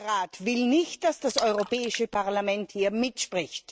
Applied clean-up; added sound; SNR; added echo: neural mask model RNNoise.